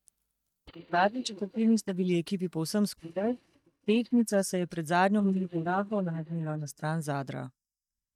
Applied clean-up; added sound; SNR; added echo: neural mask model DeepFilterNet 3.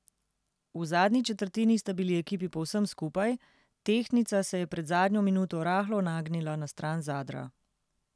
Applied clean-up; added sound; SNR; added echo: none; none; none; none.